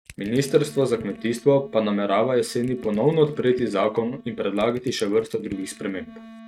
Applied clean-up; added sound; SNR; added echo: neural mask model RNNoise.